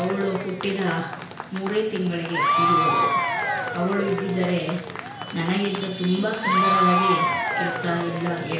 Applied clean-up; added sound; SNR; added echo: none; Applause / Crowd / Cheering; 0 dB; reverberation time 0.5 s.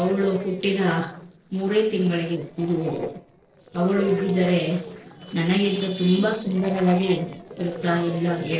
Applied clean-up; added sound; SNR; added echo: neural separator model SepFormer DNS4.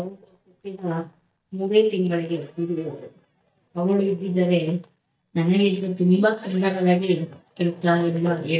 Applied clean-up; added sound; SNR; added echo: neural mask model DeepFilterNet 3.